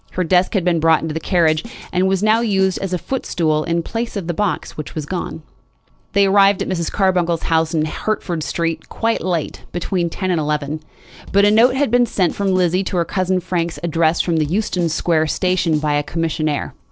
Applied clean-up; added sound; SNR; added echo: neural separator model SepFormer DNS4.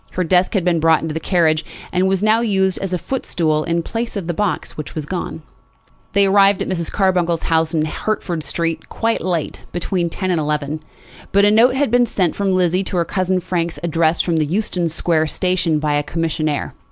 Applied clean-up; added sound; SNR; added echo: none; none; none; none.